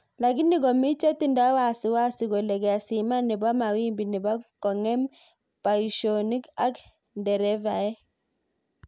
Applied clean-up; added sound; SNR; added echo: none; none; none; none.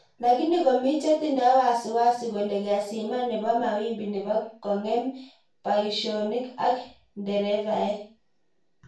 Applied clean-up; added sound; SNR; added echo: none; none; none; reverberation time 0.3 s.